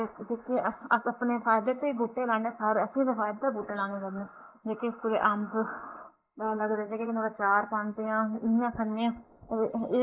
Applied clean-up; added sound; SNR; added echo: neural mask model Resemble Enhance denoiser.